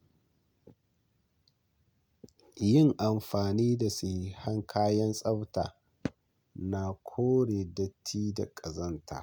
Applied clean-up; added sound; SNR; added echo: none; none; none; none.